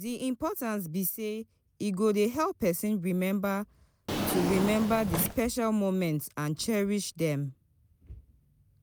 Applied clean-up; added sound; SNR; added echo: none; Drawer open or close; 3 dB; none.